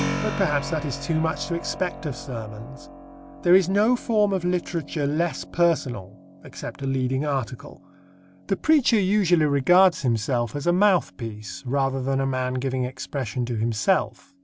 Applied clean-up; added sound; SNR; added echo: none; Keyboard (musical); 14 dB; none.